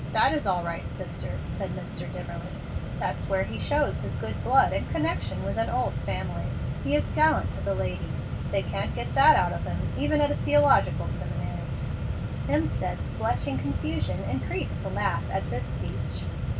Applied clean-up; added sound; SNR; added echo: none; Mechanisms; 1 dB; reverberation time 0.2 s.